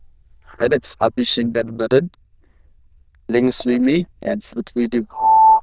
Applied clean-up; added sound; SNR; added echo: neural diffusion model UNIVERSE++.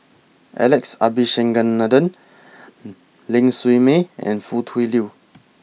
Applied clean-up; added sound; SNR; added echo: none; none; none; none.